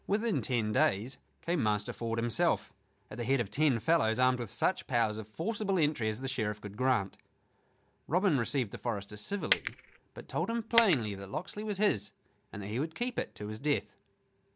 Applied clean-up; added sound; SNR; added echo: none; Coin (dropping); -3 dB; none.